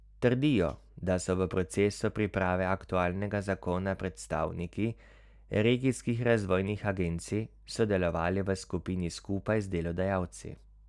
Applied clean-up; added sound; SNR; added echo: none; none; none; none.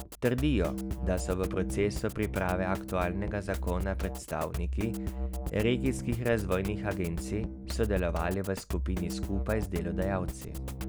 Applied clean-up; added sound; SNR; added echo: none; Drum kit; 3 dB; none.